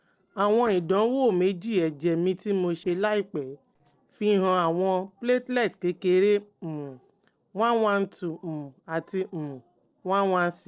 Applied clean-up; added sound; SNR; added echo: neural separator model SepFormer DNS4.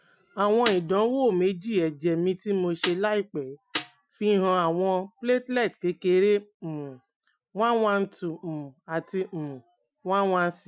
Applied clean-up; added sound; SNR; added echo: classical method Wiener filter.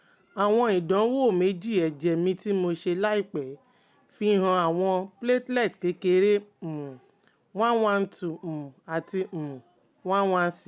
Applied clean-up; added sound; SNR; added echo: none; none; none; none.